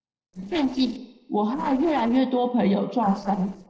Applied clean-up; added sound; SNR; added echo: neural separator model SepFormer DNS4.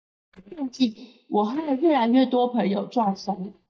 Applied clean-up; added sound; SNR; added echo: neural mask model DeepFilterNet 3.